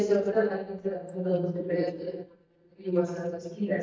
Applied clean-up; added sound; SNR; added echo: neural mask model DeepFilterNet 3.